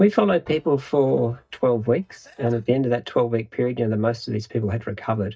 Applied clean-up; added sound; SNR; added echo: neural mask model DeepFilterNet 3.